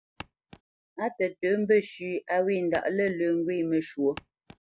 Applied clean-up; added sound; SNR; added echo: none; Walk, footsteps; 18 dB; none.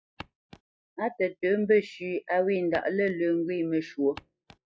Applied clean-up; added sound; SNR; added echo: classical method log-MMSE.